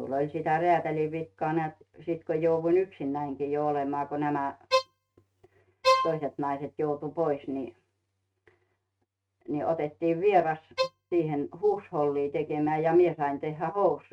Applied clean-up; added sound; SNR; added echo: neural mask model RNNoise.